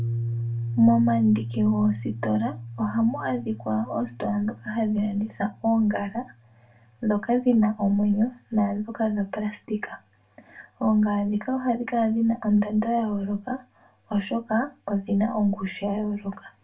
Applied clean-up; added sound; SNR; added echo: none; Piano; 13 dB; reverberation time 0.2 s.